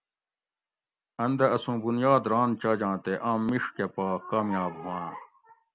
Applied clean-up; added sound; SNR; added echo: none; none; none; none.